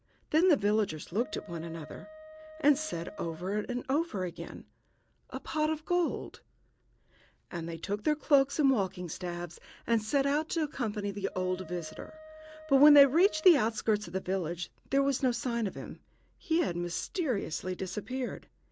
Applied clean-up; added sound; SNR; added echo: none; Wind instrument, woodwind instrument; 19 dB; none.